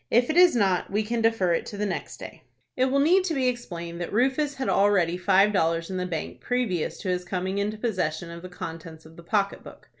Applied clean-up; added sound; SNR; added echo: none; none; none; none.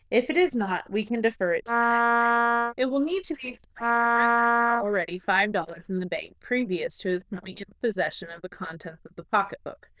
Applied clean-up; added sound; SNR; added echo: neural diffusion model UNIVERSE++.